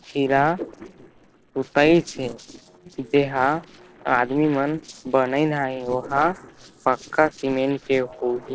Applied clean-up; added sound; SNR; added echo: neural separator model SepFormer DNS4.